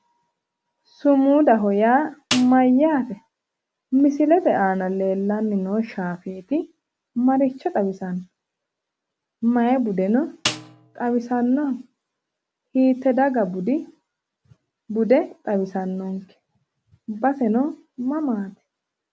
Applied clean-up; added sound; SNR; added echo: none; Snare drum; 10 dB; none.